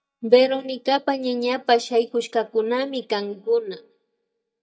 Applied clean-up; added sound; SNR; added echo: neural mask model DeepFilterNet 3.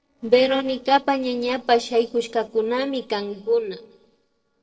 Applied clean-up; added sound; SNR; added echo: neural separator model SepFormer DNS4.